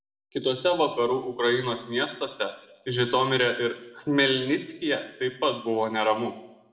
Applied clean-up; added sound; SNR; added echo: none; none; none; reverberation time 0.7 s.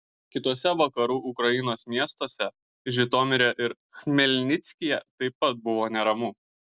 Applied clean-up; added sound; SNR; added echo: none; none; none; none.